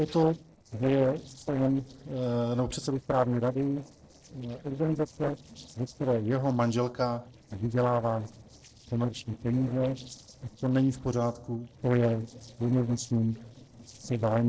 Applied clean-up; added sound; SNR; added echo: neural separator model SepFormer DNS4.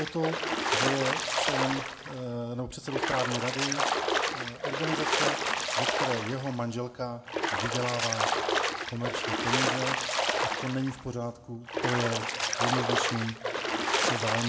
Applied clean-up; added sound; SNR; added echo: none; Splash, splatter; -4 dB; reverberation time 0.8 s.